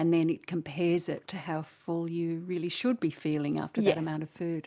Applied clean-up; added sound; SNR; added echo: none; none; none; none.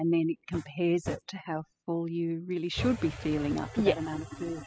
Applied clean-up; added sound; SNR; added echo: classical method spectral subtraction.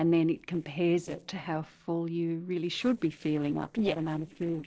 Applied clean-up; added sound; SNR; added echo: neural separator model SepFormer DNS4.